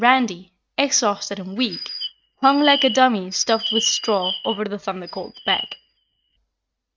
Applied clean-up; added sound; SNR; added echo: neural mask model RNNoise.